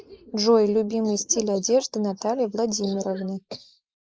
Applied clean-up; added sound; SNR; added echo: neural mask model Resemble Enhance denoiser.